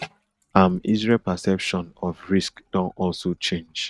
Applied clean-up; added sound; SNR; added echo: neural mask model RNNoise.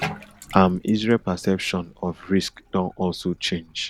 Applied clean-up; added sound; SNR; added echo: none; Bathtub (filling or washing); 16 dB; none.